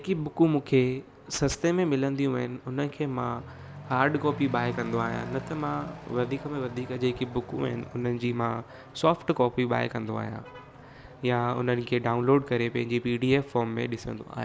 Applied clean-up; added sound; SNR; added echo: none; Accelerating, revving, vroom / Truck; 16 dB; none.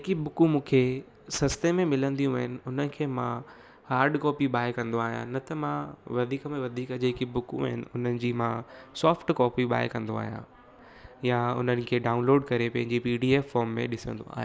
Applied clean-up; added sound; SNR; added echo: none; none; none; none.